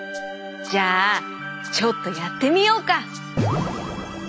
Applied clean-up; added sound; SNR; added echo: none; none; none; none.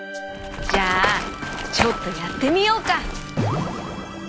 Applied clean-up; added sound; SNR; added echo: none; Run; 5 dB; none.